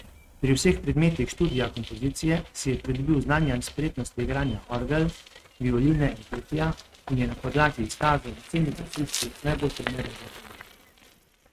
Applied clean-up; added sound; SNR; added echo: neural mask model RNNoise.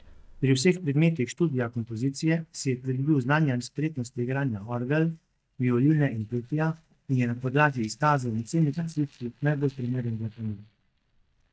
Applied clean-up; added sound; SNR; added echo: neural mask model DeepFilterNet 3.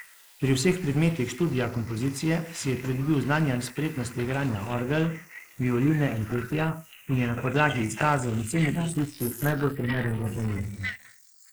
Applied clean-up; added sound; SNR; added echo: neural mask model Resemble Enhance denoiser.